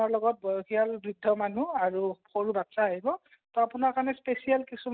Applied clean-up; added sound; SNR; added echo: none; none; none; none.